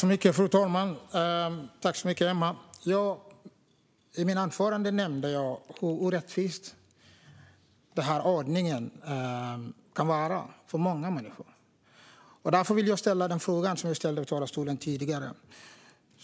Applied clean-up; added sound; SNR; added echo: none; none; none; none.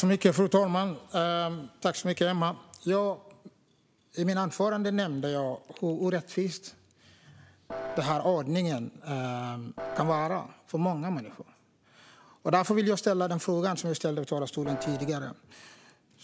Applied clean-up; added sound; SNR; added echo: none; Piano; 7 dB; none.